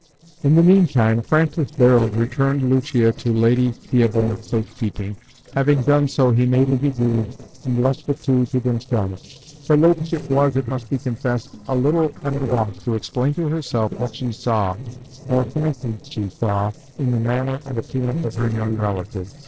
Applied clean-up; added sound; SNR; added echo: neural separator model SepFormer DNS4.